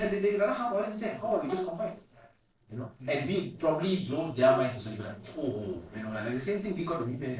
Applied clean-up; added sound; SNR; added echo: neural separator model SepFormer DNS4.